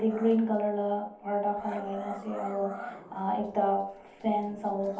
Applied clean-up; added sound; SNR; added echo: none; Growling; 15 dB; reverberation time 0.6 s.